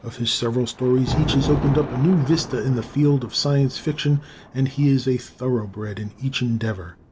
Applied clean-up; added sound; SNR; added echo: none; Thunder; 11 dB; none.